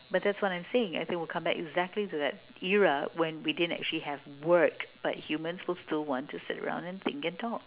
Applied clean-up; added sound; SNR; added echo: none; none; none; none.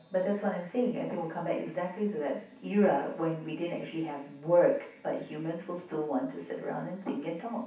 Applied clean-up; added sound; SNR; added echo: none; none; none; reverberation time 0.7 s.